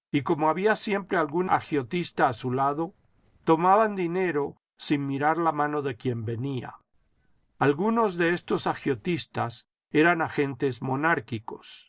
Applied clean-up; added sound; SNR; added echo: neural separator model SepFormer DNS4.